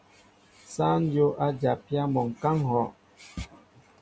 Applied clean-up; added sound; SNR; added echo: none; none; none; none.